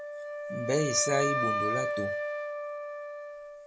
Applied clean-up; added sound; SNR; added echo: none; Wind instrument, woodwind instrument; -1 dB; none.